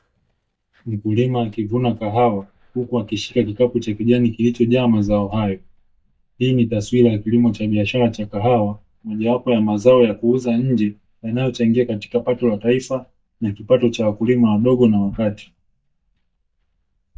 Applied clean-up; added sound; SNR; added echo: neural mask model DeepFilterNet 3.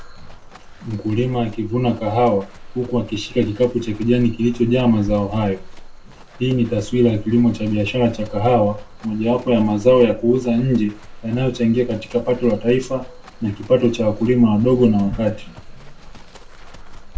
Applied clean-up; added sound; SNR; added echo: none; Livestock, farm animals, working animals; 18 dB; reverberation time 0.2 s.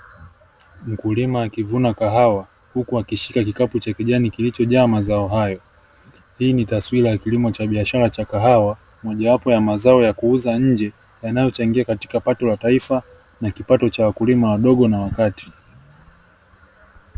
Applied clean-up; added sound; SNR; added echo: none; none; none; none.